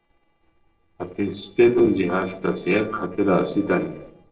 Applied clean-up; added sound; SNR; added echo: neural separator model SepFormer DNS4.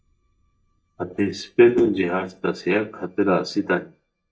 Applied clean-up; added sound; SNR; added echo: neural mask model DeepFilterNet 3.